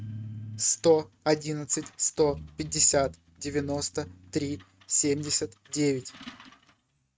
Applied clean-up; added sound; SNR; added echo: neural mask model RNNoise.